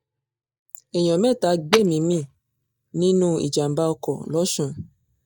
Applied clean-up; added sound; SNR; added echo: neural mask model DeepFilterNet 3.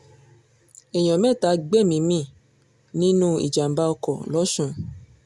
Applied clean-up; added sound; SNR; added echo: none; none; none; none.